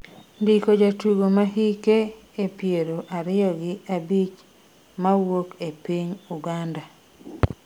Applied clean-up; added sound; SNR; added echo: none; none; none; none.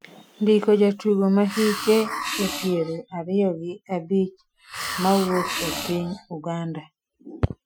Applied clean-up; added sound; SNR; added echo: classical method Wiener filter.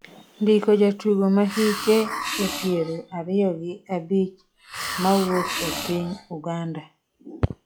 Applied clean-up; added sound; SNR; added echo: classical method log-MMSE.